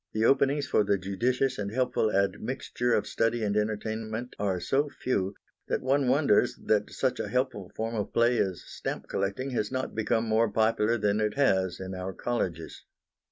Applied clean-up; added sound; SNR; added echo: none; none; none; none.